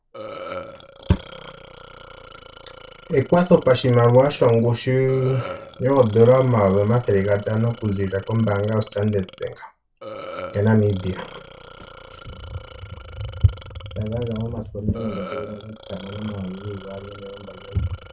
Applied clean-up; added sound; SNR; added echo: none; Burping, eructation; 17 dB; reverberation time 0.2 s.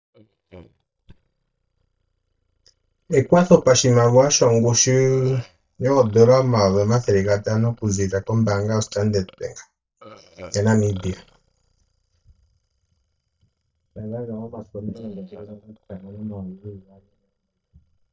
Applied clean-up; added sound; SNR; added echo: neural mask model DeepFilterNet 3.